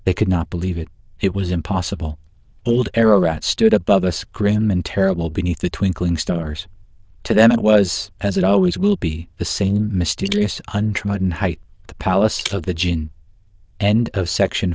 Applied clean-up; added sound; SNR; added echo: neural diffusion model UNIVERSE++.